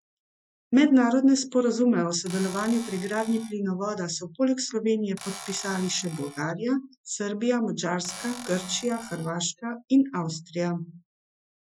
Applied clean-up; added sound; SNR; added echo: classical method Wiener filter.